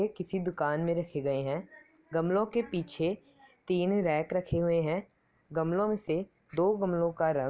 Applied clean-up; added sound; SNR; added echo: none; none; none; none.